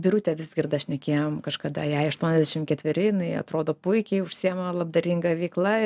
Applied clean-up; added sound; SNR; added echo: none; none; none; none.